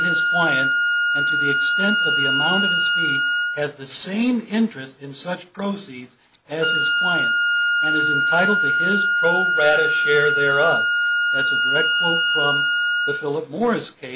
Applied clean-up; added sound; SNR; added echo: none; Wind instrument, woodwind instrument; -5 dB; none.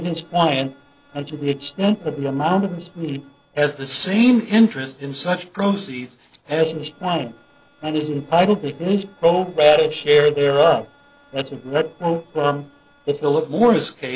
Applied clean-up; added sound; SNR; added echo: neural separator model SepFormer DNS4.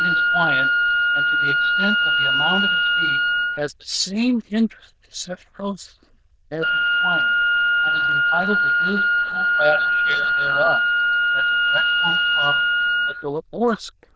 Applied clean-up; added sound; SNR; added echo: neural diffusion model UNIVERSE++.